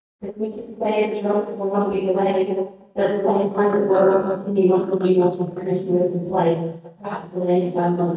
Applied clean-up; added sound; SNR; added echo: neural mask model DeepFilterNet 3.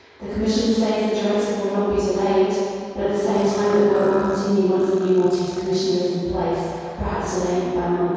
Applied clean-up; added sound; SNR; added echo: none; Burping, eructation; 17 dB; reverberation time 2.2 s.